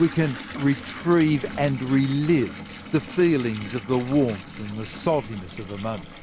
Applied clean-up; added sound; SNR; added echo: none; Bathtub (filling or washing) / Water tap, faucet; 13 dB; none.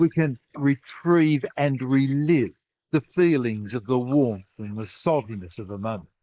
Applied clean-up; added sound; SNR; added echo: neural mask model Resemble Enhance denoiser.